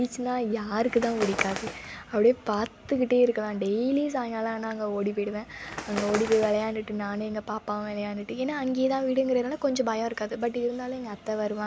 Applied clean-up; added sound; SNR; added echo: none; Bird; 11 dB; none.